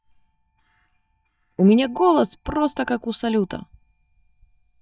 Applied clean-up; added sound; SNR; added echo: neural mask model DeepFilterNet 3.